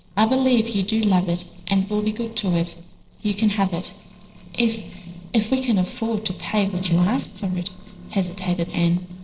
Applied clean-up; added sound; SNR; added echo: neural separator model SepFormer DNS4.